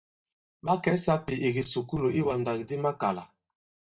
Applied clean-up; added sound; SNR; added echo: neural mask model DeepFilterNet 3.